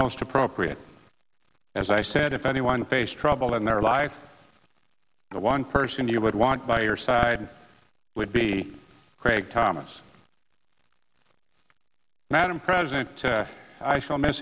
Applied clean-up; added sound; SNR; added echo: none; none; none; none.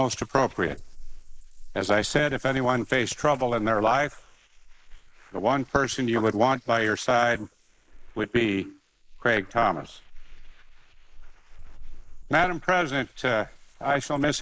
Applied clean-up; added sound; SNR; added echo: neural mask model Resemble Enhance denoiser.